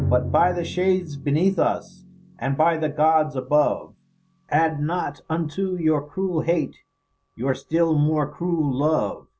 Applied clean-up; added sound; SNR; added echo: none; Drum; 14 dB; none.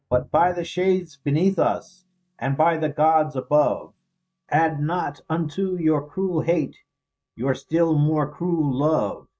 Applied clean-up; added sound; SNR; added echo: neural mask model RNNoise.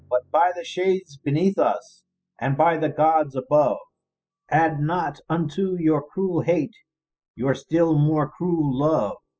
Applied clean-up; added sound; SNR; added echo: classical method spectral subtraction.